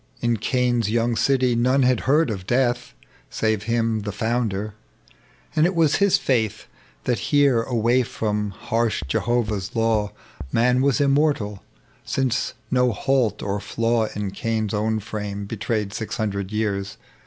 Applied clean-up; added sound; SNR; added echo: none; Bass drum; 13 dB; none.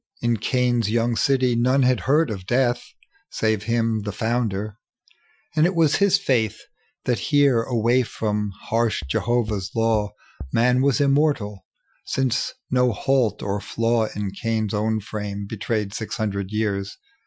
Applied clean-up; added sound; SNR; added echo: classical method Wiener filter.